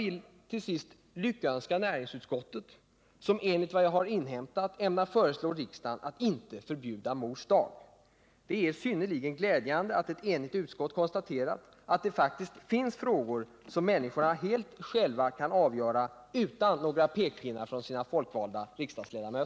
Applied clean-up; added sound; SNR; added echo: none; none; none; none.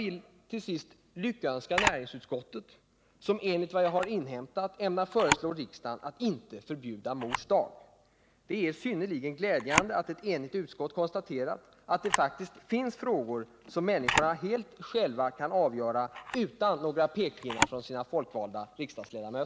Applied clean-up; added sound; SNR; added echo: none; Camera; 7 dB; none.